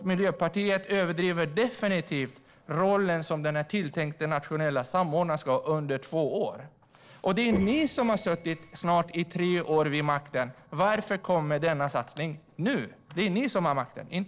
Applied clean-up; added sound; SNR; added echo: neural separator model SepFormer DNS4.